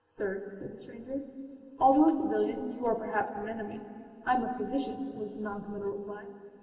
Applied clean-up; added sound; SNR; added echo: none; none; none; reverberation time 2.9 s.